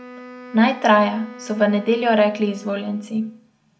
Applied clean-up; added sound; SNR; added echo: none; Wind instrument, woodwind instrument; 19 dB; reverberation time 0.2 s.